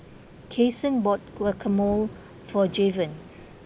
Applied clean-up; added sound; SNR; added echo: none; Waves, surf; 17 dB; none.